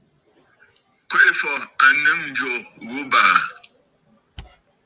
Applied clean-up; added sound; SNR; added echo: none; none; none; none.